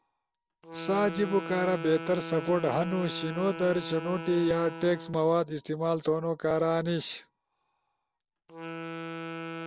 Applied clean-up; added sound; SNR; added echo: none; Wind instrument, woodwind instrument; 11 dB; none.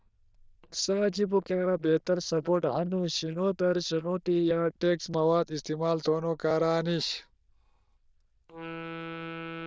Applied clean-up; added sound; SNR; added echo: neural diffusion model UNIVERSE++.